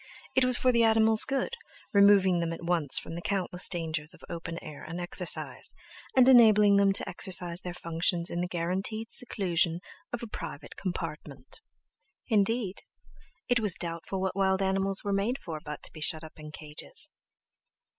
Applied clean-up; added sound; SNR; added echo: none; none; none; none.